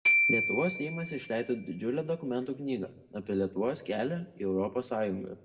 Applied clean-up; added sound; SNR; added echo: none; Glockenspiel; 0 dB; reverberation time 0.9 s.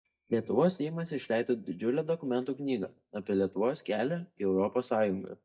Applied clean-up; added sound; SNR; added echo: neural mask model DeepFilterNet 3.